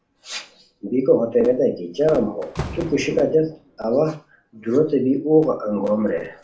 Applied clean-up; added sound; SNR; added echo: none; Slam; 19 dB; reverberation time 0.4 s.